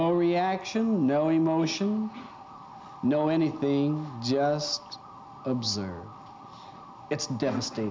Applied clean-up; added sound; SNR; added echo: none; Motor vehicle (road) / Siren; 19 dB; none.